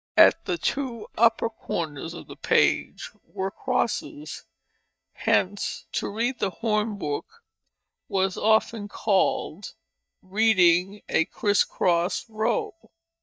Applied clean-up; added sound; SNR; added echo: neural mask model DeepFilterNet 3.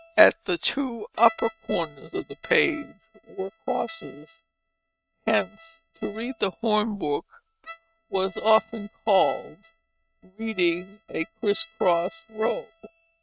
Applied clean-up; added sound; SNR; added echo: neural mask model RNNoise.